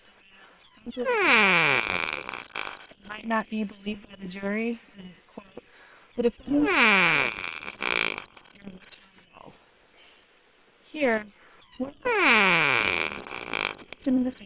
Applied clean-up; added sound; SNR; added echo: neural separator model SepFormer WHAM!.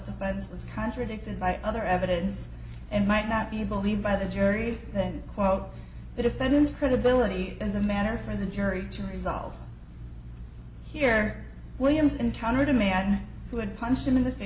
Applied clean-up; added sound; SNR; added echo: none; none; none; none.